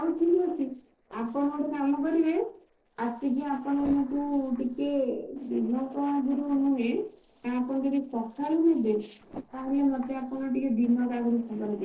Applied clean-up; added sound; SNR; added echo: neural separator model SepFormer DNS4.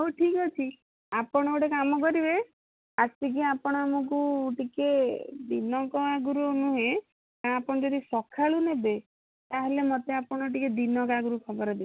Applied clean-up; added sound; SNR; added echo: none; none; none; none.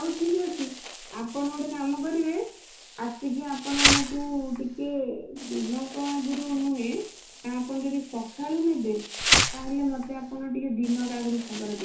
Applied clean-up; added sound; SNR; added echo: none; Insect; 2 dB; reverberation time 0.6 s.